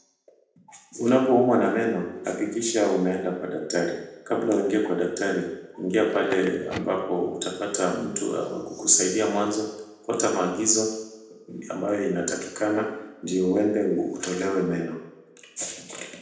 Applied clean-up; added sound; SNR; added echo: none; Crackle; 17 dB; reverberation time 0.8 s.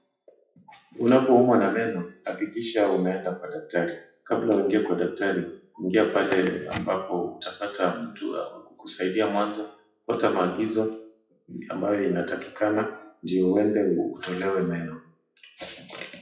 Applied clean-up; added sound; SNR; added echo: classical method WPE with log-MMSE.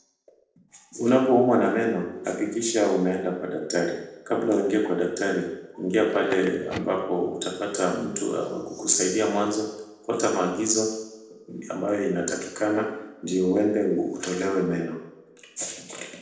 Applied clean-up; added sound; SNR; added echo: neural separator model SepFormer DNS4.